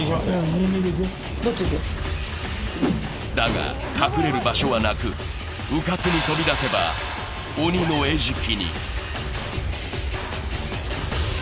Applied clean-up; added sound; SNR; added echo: none; Zipper (clothing); 13 dB; none.